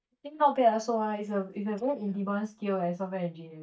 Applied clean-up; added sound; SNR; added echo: neural mask model DeepFilterNet 3.